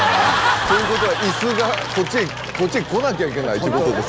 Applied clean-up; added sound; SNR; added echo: none; Engine starting + Bathtub (filling or washing) / Splash, splatter; 14 dB; none.